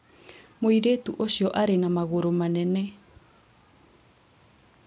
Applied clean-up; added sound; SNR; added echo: none; none; none; none.